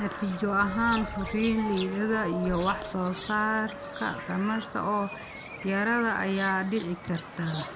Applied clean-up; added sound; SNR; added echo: none; Bird vocalization, bird call, bird song; 12 dB; none.